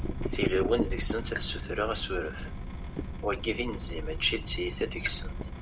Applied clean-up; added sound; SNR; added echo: none; Drip / Water tap, faucet; 1 dB; none.